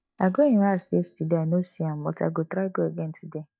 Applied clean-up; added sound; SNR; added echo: neural mask model DeepFilterNet 3.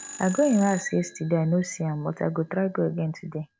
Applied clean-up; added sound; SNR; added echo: none; Telephone; 19 dB; none.